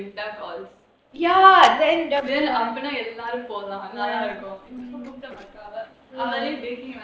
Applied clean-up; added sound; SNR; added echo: neural separator model SepFormer DNS4.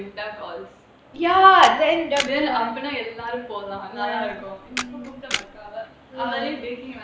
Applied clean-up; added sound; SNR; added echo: none; Camera; 11 dB; none.